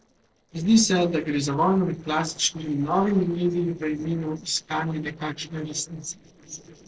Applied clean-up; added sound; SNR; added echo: neural separator model SepFormer DNS4.